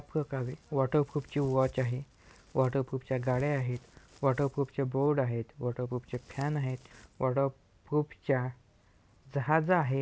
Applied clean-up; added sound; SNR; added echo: none; none; none; none.